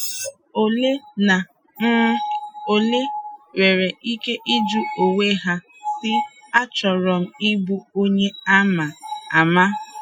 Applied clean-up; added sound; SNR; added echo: classical method Wiener filter.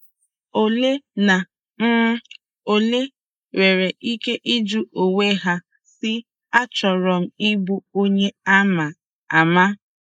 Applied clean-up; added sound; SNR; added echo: neural mask model Resemble Enhance denoiser.